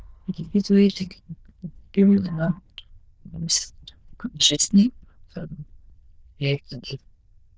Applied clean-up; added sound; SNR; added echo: neural diffusion model UNIVERSE++.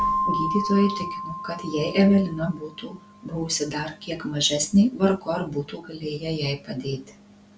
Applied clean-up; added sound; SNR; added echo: none; Keyboard (musical); 8 dB; none.